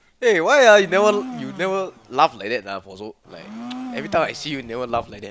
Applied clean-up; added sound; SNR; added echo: none; Domestic sounds, home sounds; 16 dB; none.